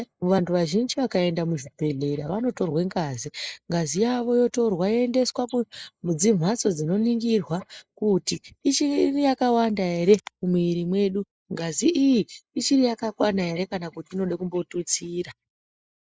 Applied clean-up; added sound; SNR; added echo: neural mask model Resemble Enhance denoiser.